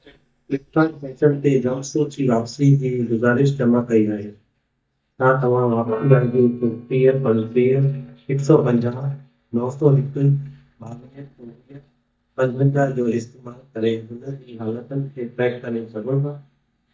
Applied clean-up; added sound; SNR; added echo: neural mask model DeepFilterNet 3.